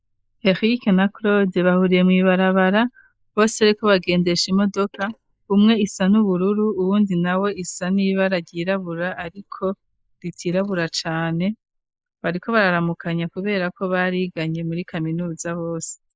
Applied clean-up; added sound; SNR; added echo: neural mask model Resemble Enhance denoiser.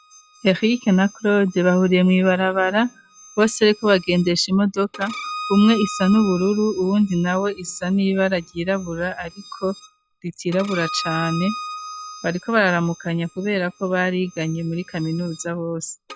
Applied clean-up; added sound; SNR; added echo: classical method log-MMSE.